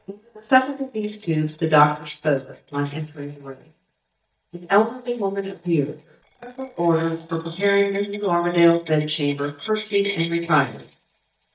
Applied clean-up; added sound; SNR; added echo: neural mask model DeepFilterNet 3.